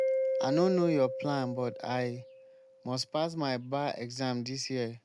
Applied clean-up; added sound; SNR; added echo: none; Mallet percussion; 4 dB; none.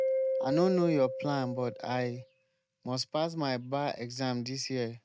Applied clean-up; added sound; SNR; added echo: neural mask model RNNoise.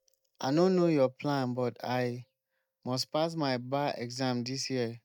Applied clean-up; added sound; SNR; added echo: neural mask model DeepFilterNet 3.